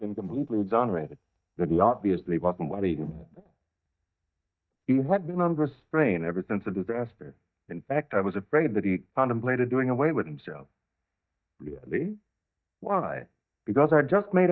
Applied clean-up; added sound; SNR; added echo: neural mask model DeepFilterNet 3.